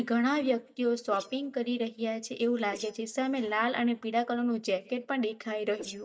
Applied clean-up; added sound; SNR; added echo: neural mask model DeepFilterNet 3.